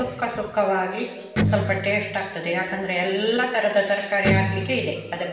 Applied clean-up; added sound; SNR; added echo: none; Electric guitar; 1 dB; reverberation time 1.0 s.